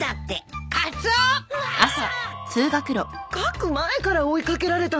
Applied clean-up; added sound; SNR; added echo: none; none; none; none.